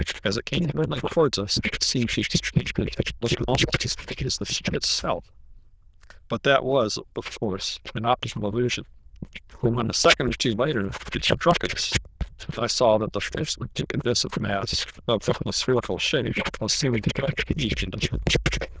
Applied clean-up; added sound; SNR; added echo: neural diffusion model UNIVERSE++.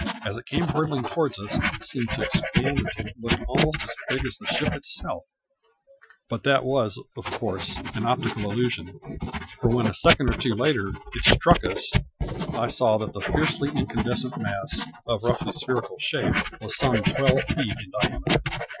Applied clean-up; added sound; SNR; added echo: classical method Wiener filter.